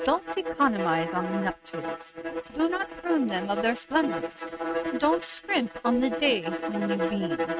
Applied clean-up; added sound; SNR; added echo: neural mask model RNNoise.